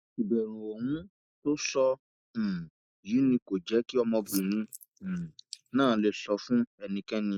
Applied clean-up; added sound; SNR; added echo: neural mask model Resemble Enhance denoiser.